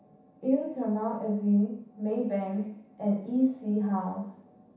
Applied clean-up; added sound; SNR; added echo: none; none; none; reverberation time 0.7 s.